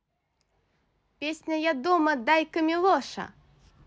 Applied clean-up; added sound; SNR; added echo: none; none; none; none.